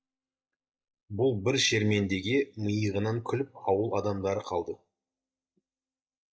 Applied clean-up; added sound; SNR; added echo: neural mask model DeepFilterNet 3.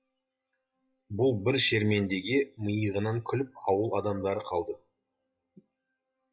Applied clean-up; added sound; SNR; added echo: classical method WPE with log-MMSE.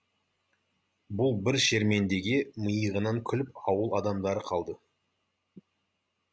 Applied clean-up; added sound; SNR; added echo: none; none; none; none.